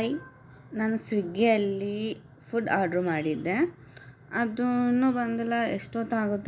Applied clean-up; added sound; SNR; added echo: none; none; none; none.